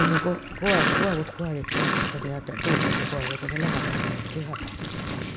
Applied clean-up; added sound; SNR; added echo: none; Sink (filling or washing); -2 dB; none.